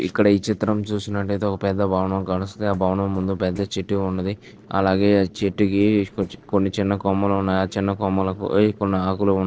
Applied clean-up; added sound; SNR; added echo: neural separator model SepFormer DNS4.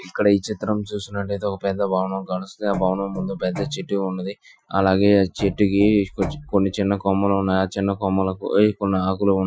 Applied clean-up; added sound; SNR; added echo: classical method Wiener filter.